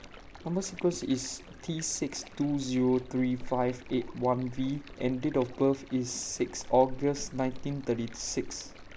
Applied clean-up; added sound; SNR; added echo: none; Stream; 13 dB; none.